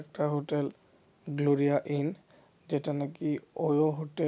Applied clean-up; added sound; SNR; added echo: none; none; none; none.